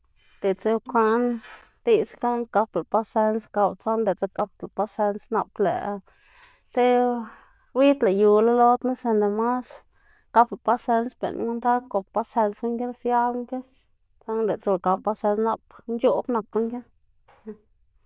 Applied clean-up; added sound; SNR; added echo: neural diffusion model UNIVERSE++.